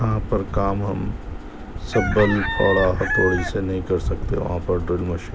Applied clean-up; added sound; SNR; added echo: none; Chicken, rooster; 7 dB; none.